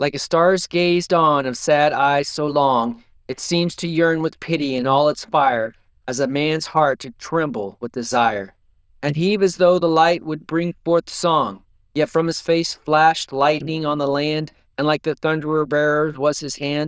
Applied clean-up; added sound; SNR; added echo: neural diffusion model UNIVERSE++.